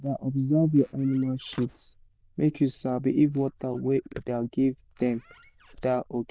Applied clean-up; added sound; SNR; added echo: neural diffusion model UNIVERSE++.